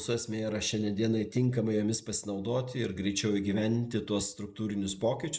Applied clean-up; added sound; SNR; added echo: neural mask model Resemble Enhance denoiser.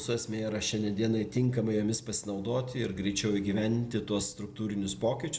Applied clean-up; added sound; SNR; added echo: none; none; none; none.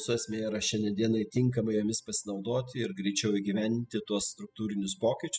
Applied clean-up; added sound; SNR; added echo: classical method spectral subtraction.